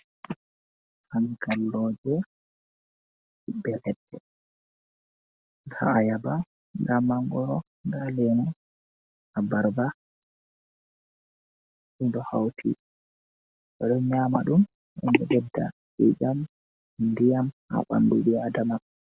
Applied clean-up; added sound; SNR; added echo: none; none; none; none.